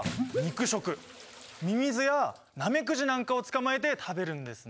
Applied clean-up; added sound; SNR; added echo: none; Bathtub (filling or washing) / Splash, splatter; 16 dB; none.